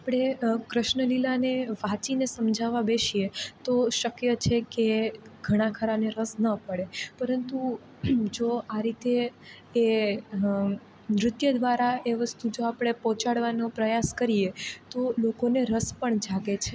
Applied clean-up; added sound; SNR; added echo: none; none; none; none.